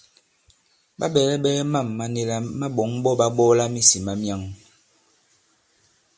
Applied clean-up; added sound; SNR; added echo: none; none; none; none.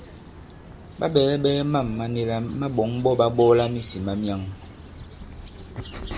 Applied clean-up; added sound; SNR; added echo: none; Bird vocalization, bird call, bird song; 16 dB; none.